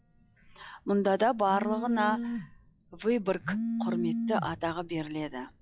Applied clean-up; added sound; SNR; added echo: classical method log-MMSE.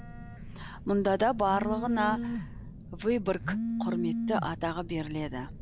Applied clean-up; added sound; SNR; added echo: none; Telephone; 4 dB; none.